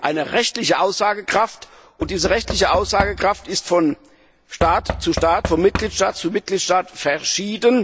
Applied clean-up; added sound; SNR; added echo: none; Knock / Wood; 12 dB; none.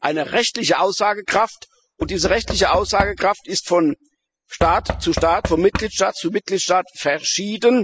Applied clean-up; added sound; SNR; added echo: classical method spectral subtraction.